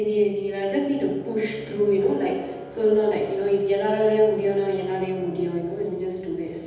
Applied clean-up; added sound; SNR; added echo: none; Bowed string instrument; 19 dB; reverberation time 1.1 s.